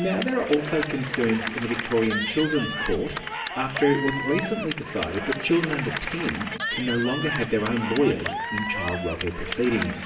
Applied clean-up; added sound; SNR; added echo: none; Cheering / Clapping; 6 dB; reverberation time 0.8 s.